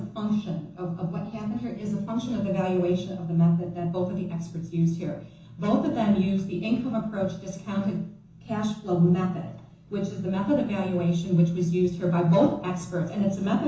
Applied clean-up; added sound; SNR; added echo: none; none; none; reverberation time 0.7 s.